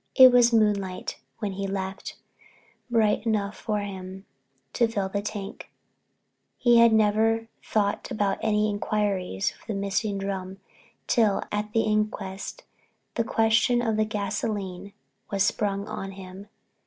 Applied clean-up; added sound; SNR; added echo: none; none; none; none.